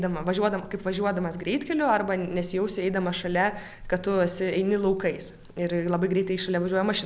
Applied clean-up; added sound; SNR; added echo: none; none; none; none.